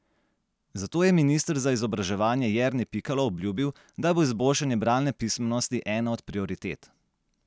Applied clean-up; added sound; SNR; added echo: none; none; none; none.